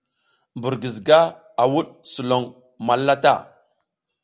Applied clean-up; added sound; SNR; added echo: none; none; none; none.